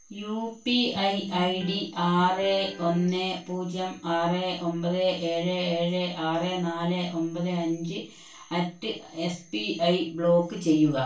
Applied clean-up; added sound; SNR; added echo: none; Electric guitar; 12 dB; reverberation time 0.2 s.